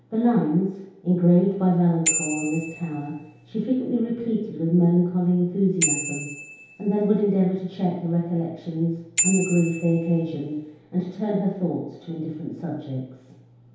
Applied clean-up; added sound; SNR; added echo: none; Bicycle bell; 8 dB; reverberation time 0.8 s.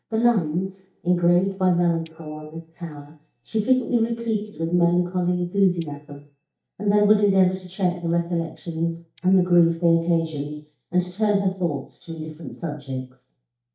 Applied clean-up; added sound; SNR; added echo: neural mask model DeepFilterNet 3.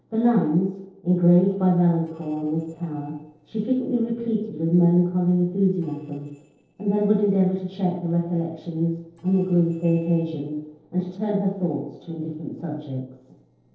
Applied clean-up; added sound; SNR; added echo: neural separator model SepFormer DNS4.